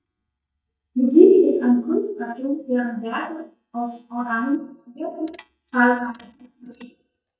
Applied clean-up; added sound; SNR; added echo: neural mask model DeepFilterNet 3.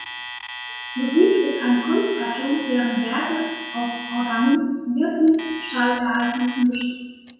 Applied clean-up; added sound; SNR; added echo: none; Alarm; 12 dB; reverberation time 1.0 s.